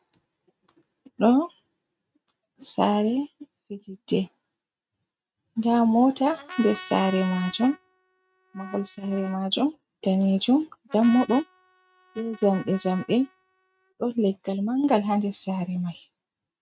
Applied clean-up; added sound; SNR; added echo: neural mask model RNNoise.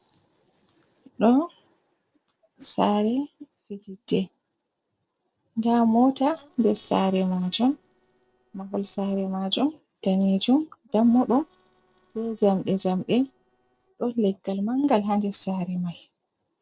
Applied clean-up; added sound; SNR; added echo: neural separator model SepFormer DNS4.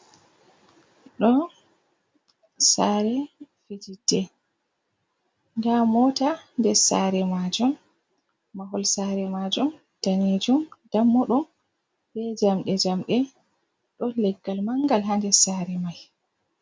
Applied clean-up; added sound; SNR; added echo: none; none; none; none.